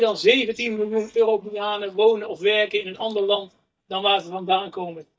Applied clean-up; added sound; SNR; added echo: neural mask model DeepFilterNet 3.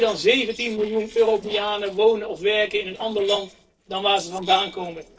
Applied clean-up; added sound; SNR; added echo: neural separator model SepFormer DNS4.